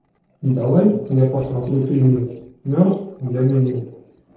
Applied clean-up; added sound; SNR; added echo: neural separator model SepFormer DNS4.